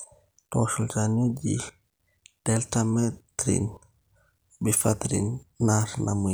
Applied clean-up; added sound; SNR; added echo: none; none; none; none.